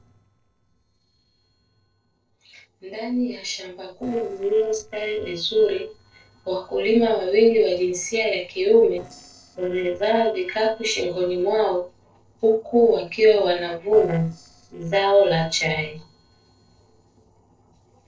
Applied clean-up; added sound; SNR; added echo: neural separator model SepFormer DNS4.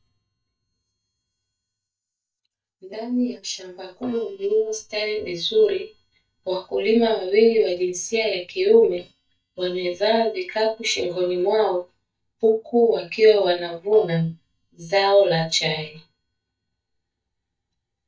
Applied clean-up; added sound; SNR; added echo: neural mask model DeepFilterNet 3.